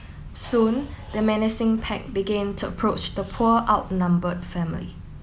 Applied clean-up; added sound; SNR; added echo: none; none; none; none.